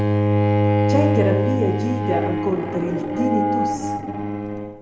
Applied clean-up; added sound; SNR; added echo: none; Bowed string instrument; -5 dB; none.